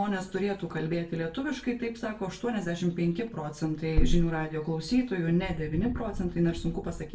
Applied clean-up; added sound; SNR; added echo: none; Wind; 4 dB; reverberation time 0.3 s.